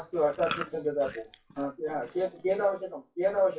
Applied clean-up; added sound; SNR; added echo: classical method WPE with log-MMSE.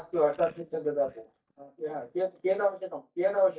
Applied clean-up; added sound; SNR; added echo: neural mask model DeepFilterNet 3.